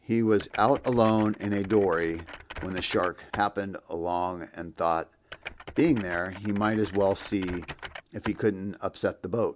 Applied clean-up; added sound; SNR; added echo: none; Typing; 16 dB; none.